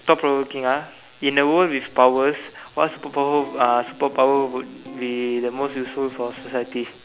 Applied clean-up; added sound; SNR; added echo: none; Electric guitar; 19 dB; none.